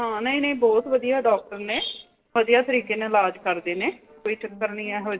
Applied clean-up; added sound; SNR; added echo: neural separator model SepFormer DNS4.